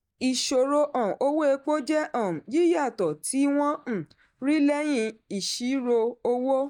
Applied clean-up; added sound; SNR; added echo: neural mask model DeepFilterNet 3.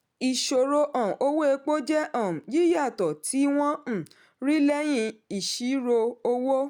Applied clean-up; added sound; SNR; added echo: none; none; none; none.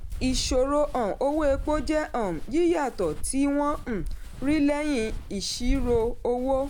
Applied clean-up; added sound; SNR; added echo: none; Walk, footsteps; 7 dB; none.